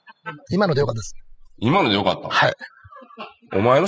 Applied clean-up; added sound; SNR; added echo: classical method spectral subtraction.